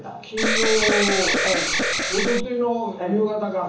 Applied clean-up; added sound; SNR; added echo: none; Alarm; -2 dB; reverberation time 0.8 s.